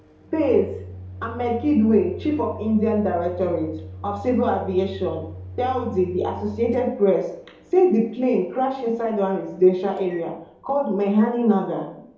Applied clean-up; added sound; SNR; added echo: none; Microwave oven; 17 dB; reverberation time 2.6 s.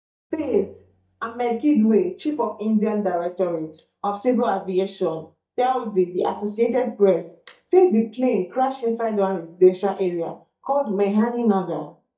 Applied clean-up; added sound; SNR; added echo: neural mask model DeepFilterNet 3.